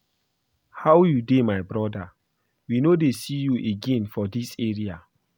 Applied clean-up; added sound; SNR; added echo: none; none; none; none.